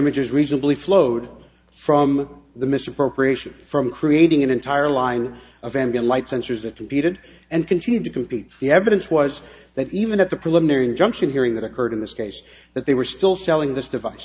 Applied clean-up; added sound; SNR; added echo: none; none; none; none.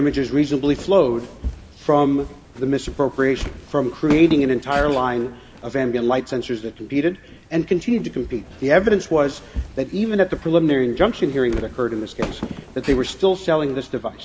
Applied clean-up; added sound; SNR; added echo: none; Walk, footsteps; 14 dB; none.